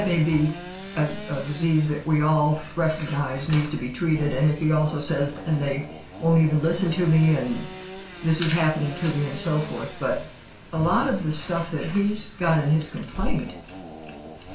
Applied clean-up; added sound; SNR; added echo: none; Sawing / Engine; 17 dB; reverberation time 0.3 s.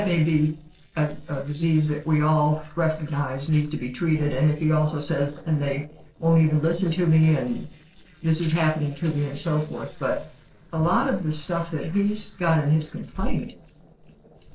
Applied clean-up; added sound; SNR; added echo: neural separator model SepFormer DNS4.